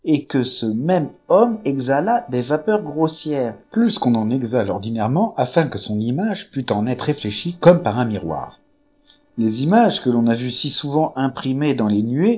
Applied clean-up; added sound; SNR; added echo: neural separator model SepFormer DNS4.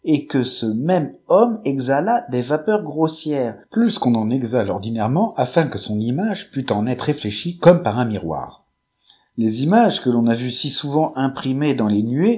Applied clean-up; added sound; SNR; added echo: none; none; none; none.